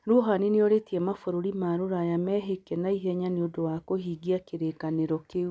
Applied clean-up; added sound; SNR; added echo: none; none; none; none.